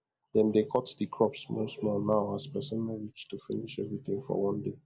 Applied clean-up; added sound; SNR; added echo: none; none; none; none.